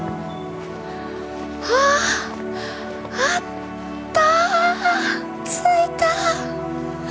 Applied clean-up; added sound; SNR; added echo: none; none; none; none.